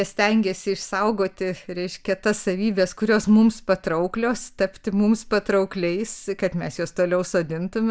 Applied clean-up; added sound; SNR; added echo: none; none; none; none.